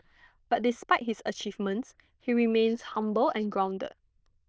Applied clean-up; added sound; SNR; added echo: neural diffusion model UNIVERSE++.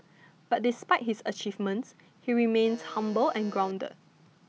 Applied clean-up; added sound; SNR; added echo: none; Alarm; 19 dB; none.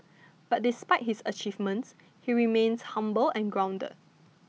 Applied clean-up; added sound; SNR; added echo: none; none; none; none.